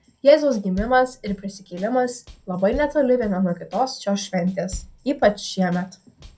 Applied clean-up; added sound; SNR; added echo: none; Bass drum / Snare drum / Drum kit; 20 dB; reverberation time 0.2 s.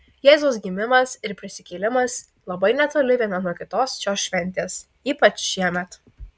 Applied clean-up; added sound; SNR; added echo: none; none; none; none.